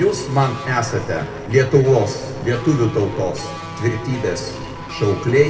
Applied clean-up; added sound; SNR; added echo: none; Guitar; 13 dB; reverberation time 1.5 s.